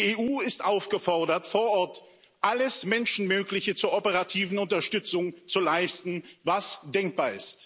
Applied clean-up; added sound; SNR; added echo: none; none; none; none.